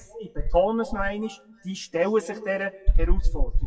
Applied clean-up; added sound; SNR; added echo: classical method WPE with log-MMSE.